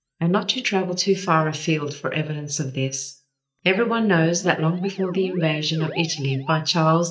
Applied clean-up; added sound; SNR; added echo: neural mask model DeepFilterNet 3.